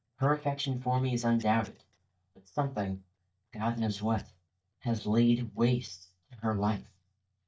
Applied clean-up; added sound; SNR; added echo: neural mask model DeepFilterNet 3.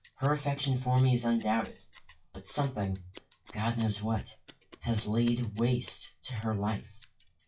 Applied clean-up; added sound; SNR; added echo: classical method WPE with log-MMSE.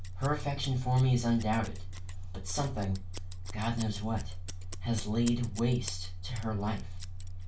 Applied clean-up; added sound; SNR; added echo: none; Scissors; 19 dB; reverberation time 0.2 s.